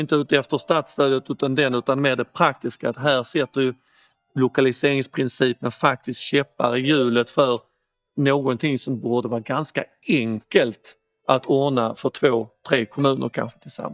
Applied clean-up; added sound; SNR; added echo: neural mask model DeepFilterNet 3.